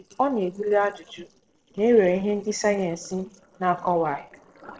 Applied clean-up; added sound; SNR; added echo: neural separator model SepFormer DNS4.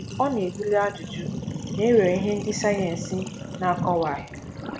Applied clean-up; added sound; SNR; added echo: none; Sink (filling or washing); 7 dB; none.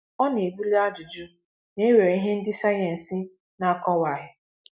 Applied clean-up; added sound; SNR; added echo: none; none; none; none.